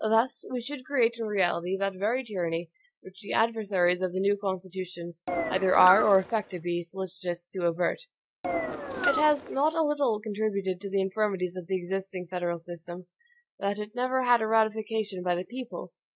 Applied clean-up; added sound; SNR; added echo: none; Engine; 4 dB; none.